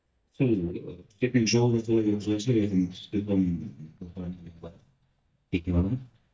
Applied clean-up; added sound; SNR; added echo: neural mask model DeepFilterNet 3.